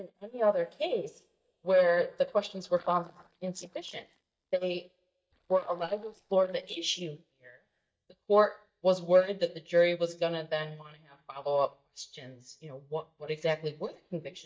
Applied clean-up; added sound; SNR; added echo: neural mask model DeepFilterNet 3.